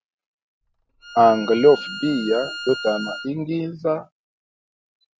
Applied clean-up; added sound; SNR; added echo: none; Bowed string instrument; 12 dB; none.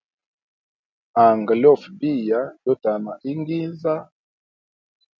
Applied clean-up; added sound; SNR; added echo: none; none; none; none.